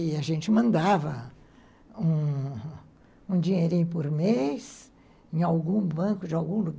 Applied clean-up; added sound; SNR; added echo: none; none; none; none.